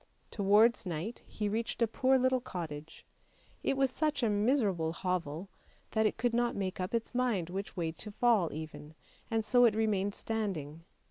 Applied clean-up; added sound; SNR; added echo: none; none; none; none.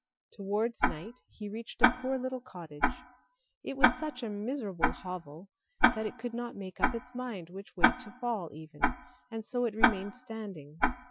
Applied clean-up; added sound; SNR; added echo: classical method Wiener filter.